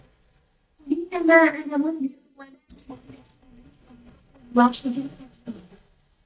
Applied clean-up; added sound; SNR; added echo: neural mask model DeepFilterNet 3.